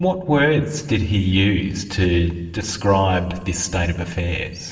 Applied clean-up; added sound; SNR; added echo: none; none; none; reverberation time 2.1 s.